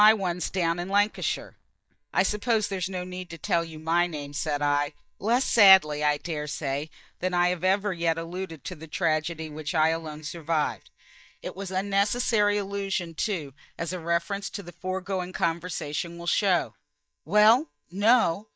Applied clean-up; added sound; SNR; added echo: neural mask model DeepFilterNet 3.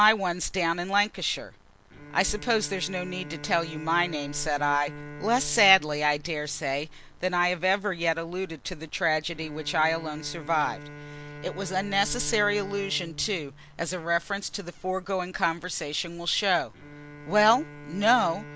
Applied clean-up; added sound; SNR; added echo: none; Bowed string instrument; 17 dB; none.